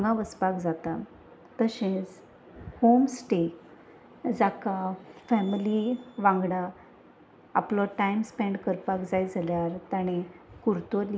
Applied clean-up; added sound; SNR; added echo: none; none; none; none.